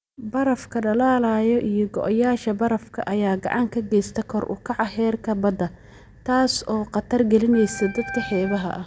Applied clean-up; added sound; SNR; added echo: none; Organ; 11 dB; none.